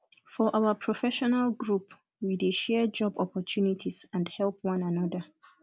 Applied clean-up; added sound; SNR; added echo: none; none; none; none.